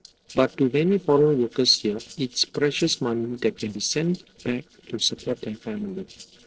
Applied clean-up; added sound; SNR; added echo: neural separator model SepFormer DNS4.